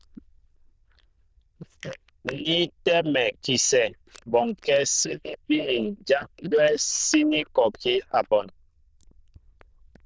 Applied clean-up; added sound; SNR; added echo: neural diffusion model UNIVERSE++.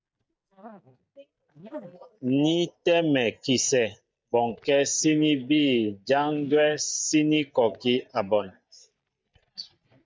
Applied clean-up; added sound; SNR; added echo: neural mask model DeepFilterNet 3.